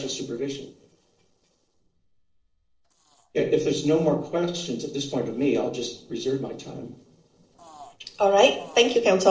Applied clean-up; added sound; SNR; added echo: neural separator model SepFormer DNS4.